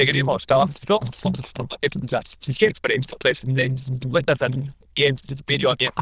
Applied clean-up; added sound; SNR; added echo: neural diffusion model UNIVERSE++.